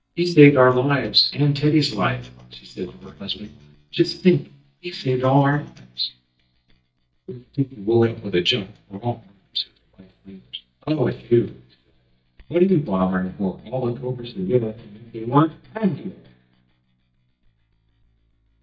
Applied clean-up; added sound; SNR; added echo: neural mask model DeepFilterNet 3.